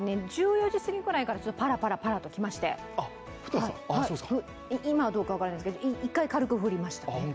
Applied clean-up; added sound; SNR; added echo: none; none; none; none.